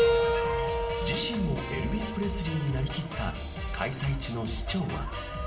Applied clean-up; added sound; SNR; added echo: none; Keyboard (musical); 2 dB; reverberation time 0.9 s.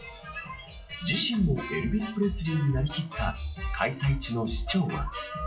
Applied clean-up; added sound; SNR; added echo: classical method WPE with log-MMSE.